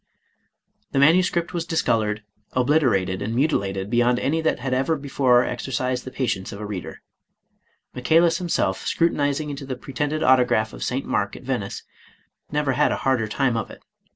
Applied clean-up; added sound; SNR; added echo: none; none; none; none.